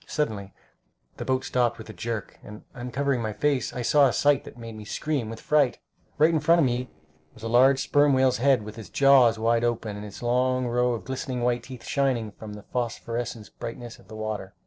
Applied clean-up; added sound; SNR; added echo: neural separator model SepFormer DNS4.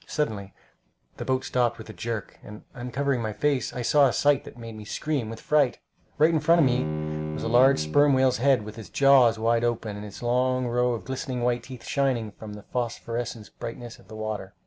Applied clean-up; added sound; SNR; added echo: none; Bowed string instrument; 8 dB; none.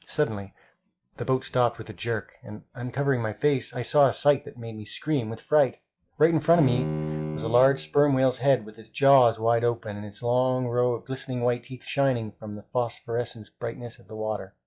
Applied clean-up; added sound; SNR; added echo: classical method log-MMSE.